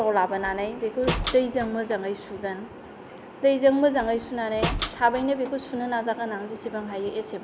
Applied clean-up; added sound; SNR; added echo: none; Slam; 10 dB; none.